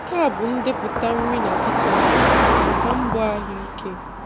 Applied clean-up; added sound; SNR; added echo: none; Car passing by; -5 dB; none.